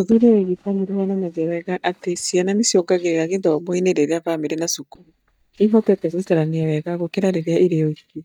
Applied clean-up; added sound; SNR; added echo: neural mask model DeepFilterNet 3.